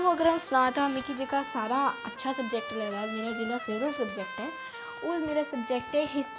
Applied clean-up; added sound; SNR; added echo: none; Trumpet; 11 dB; none.